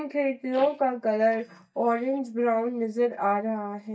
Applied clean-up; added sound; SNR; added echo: neural mask model DeepFilterNet 3.